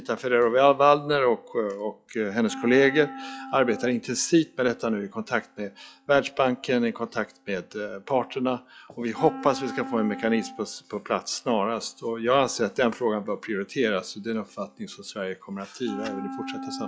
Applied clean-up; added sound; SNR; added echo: classical method log-MMSE.